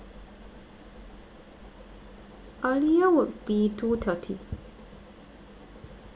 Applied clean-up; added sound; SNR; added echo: none; none; none; none.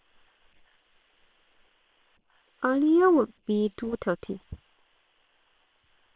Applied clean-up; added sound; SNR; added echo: neural separator model SepFormer WHAM!.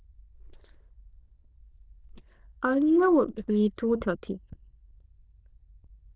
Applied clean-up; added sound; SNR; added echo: neural diffusion model UNIVERSE++.